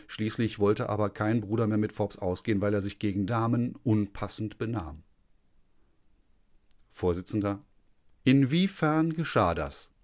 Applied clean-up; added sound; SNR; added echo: none; none; none; none.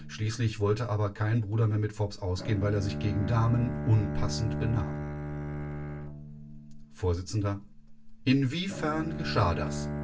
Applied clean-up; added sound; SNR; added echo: none; Bowed string instrument; 7 dB; reverberation time 0.2 s.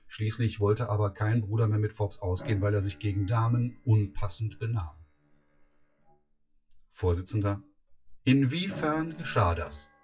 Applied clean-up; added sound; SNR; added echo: classical method WPE with log-MMSE.